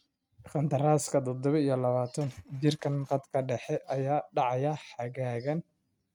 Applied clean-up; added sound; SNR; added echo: neural mask model RNNoise.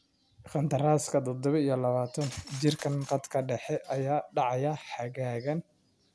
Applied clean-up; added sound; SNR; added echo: none; Glass; 18 dB; none.